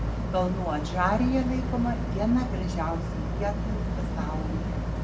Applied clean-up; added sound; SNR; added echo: none; Boat, Water vehicle; -1 dB; none.